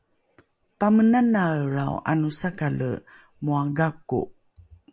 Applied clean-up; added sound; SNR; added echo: none; none; none; none.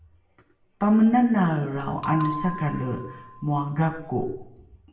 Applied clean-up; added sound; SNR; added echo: none; Bell; 11 dB; reverberation time 0.7 s.